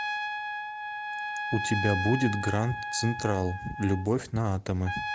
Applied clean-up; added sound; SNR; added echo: none; Trumpet; 5 dB; none.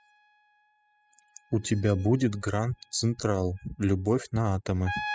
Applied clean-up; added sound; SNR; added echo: classical method spectral subtraction.